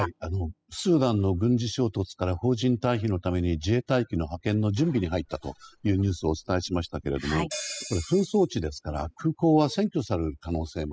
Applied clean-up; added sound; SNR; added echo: classical method spectral subtraction.